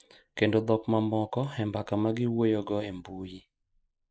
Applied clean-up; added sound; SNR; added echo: neural mask model Resemble Enhance denoiser.